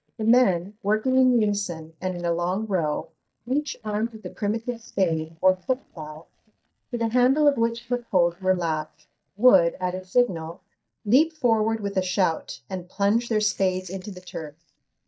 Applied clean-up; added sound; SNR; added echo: neural mask model DeepFilterNet 3.